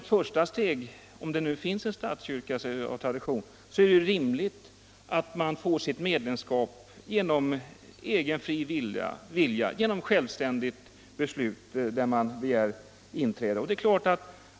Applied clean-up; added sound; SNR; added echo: none; none; none; none.